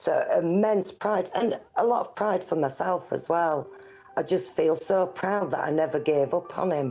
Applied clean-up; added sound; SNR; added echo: none; none; none; none.